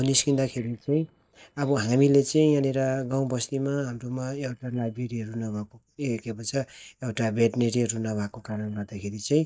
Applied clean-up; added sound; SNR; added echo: neural mask model DeepFilterNet 3.